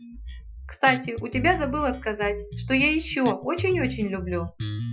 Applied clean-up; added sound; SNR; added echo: classical method Wiener filter.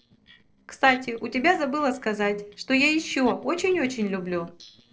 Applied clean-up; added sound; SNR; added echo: neural separator model SepFormer DNS4.